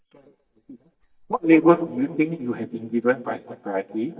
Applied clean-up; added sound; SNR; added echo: neural mask model DeepFilterNet 3.